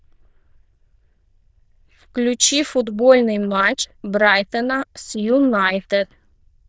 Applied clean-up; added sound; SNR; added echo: neural diffusion model UNIVERSE++.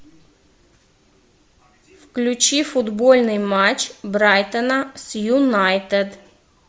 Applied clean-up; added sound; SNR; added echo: none; none; none; none.